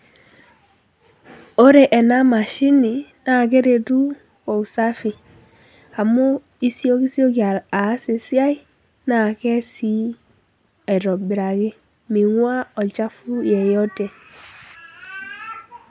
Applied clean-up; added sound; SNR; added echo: none; none; none; none.